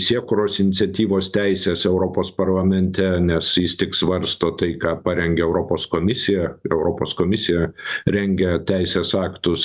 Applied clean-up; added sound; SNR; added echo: none; none; none; none.